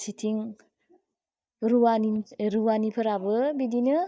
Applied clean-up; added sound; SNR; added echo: neural mask model DeepFilterNet 3.